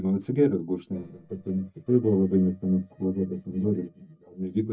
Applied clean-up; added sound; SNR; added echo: neural mask model DeepFilterNet 3.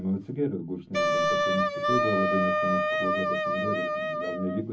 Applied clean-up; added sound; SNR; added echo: none; Wind instrument, woodwind instrument; -4 dB; reverberation time 0.3 s.